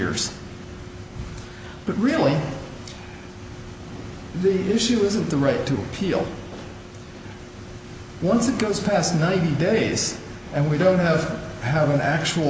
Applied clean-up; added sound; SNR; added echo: none; none; none; none.